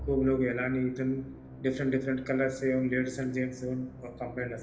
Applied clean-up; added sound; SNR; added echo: none; Musical instrument; 14 dB; reverberation time 0.8 s.